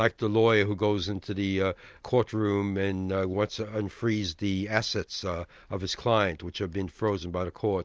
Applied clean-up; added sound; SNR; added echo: none; none; none; none.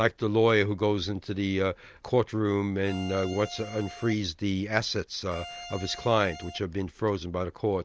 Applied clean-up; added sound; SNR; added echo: none; Bowed string instrument; 15 dB; none.